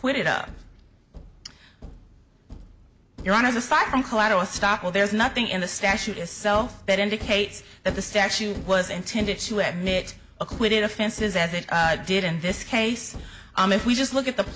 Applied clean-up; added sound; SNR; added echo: none; Thump, thud; 16 dB; none.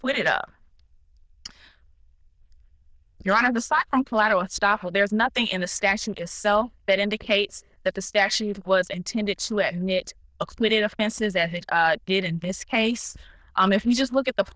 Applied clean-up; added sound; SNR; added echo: neural diffusion model UNIVERSE++.